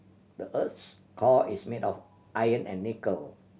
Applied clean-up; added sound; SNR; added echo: none; none; none; none.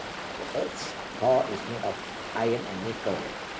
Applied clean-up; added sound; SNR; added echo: none; Stream; 6 dB; none.